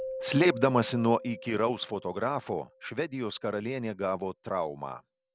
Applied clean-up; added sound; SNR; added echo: none; Keyboard (musical); 15 dB; none.